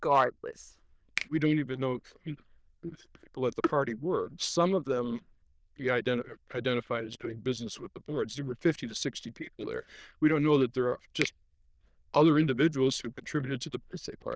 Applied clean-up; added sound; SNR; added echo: neural diffusion model UNIVERSE++.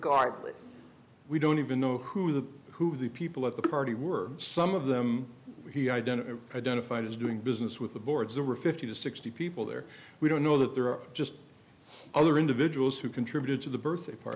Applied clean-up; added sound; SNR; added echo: none; none; none; none.